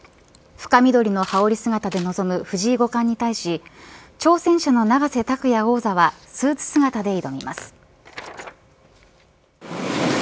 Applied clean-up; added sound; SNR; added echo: none; none; none; none.